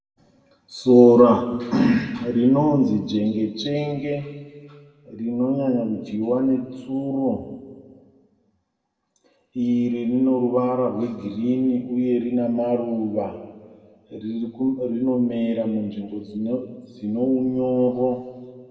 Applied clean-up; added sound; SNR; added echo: none; none; none; reverberation time 1.4 s.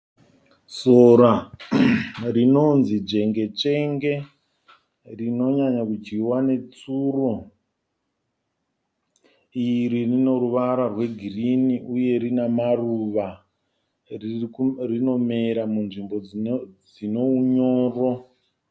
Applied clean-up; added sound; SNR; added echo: none; none; none; none.